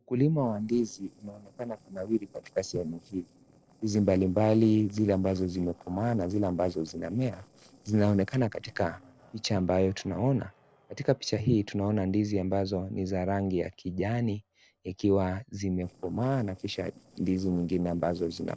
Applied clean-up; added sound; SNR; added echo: neural separator model SepFormer DNS4.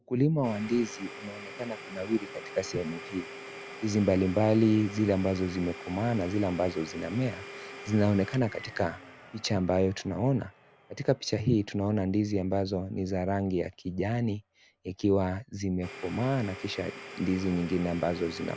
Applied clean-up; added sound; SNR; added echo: none; Domestic sounds, home sounds; 16 dB; none.